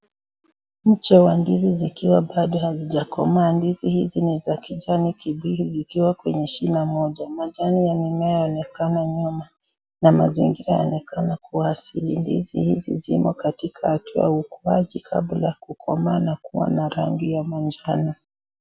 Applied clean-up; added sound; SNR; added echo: none; none; none; none.